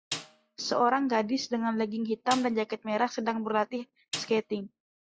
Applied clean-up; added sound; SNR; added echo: classical method log-MMSE.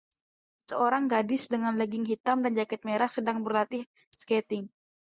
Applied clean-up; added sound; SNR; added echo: neural mask model DeepFilterNet 3.